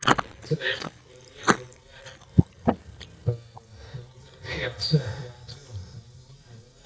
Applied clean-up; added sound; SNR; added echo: neural mask model DeepFilterNet 3.